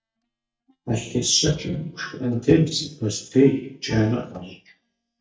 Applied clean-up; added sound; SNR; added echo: neural mask model DeepFilterNet 3.